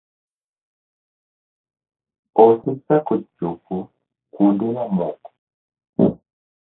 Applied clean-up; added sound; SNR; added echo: neural mask model Resemble Enhance denoiser.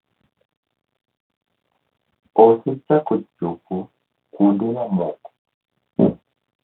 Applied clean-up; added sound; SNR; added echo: none; none; none; none.